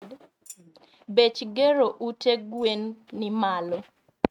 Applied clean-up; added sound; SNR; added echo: neural mask model RNNoise.